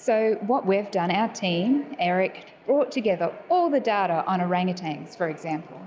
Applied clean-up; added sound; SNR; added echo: none; none; none; none.